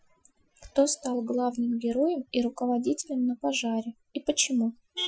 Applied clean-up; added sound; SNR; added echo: classical method Wiener filter.